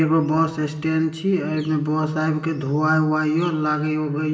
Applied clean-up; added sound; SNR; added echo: none; none; none; reverberation time 1.1 s.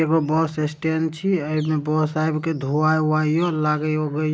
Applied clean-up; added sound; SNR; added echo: none; none; none; none.